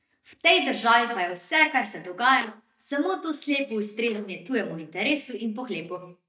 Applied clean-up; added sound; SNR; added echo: neural mask model DeepFilterNet 3.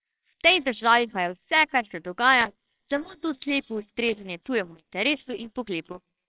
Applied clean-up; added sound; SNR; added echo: neural separator model SepFormer WHAMR!.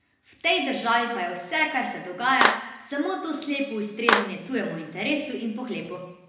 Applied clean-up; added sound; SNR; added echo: none; Clapping; 0 dB; reverberation time 0.9 s.